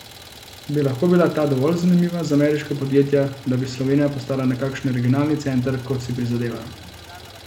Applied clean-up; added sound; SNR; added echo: none; Idling; 19 dB; none.